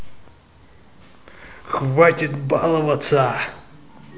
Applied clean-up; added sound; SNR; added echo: none; none; none; none.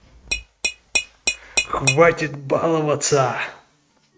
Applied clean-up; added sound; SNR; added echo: neural mask model RNNoise.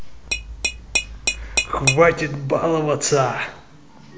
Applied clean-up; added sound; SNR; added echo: none; Tap / Glass; 3 dB; none.